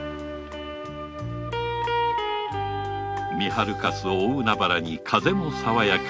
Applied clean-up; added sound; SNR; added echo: none; none; none; none.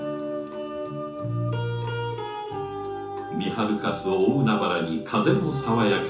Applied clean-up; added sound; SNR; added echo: none; none; none; reverberation time 0.7 s.